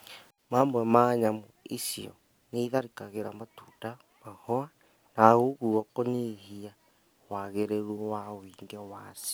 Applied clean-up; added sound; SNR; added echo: none; none; none; none.